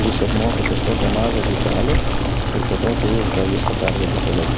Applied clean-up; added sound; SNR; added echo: none; Boiling; -4 dB; none.